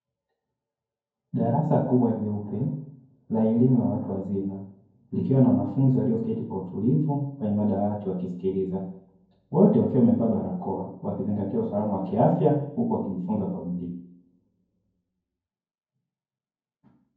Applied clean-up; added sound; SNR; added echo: none; none; none; reverberation time 0.9 s.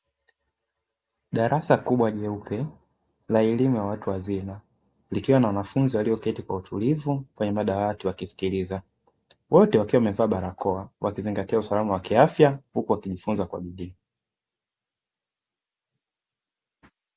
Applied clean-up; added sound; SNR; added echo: none; none; none; none.